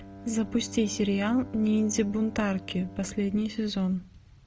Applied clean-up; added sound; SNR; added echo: none; Bowed string instrument; 16 dB; none.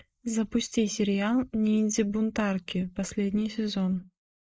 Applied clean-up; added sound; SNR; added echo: neural mask model Resemble Enhance denoiser.